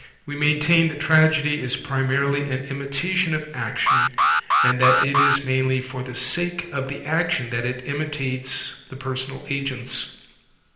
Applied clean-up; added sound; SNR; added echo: none; Alarm; -5 dB; reverberation time 0.8 s.